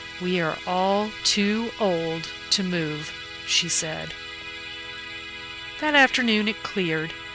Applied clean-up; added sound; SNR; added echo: none; Musical instrument; 11 dB; none.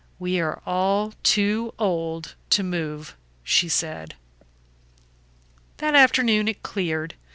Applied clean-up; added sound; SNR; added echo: none; none; none; none.